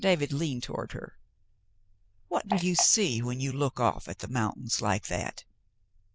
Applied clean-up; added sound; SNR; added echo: neural diffusion model UNIVERSE++.